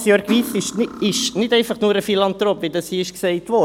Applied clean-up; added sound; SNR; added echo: none; Cutlery, silverware; 13 dB; none.